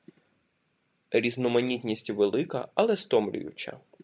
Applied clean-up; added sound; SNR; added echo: none; none; none; none.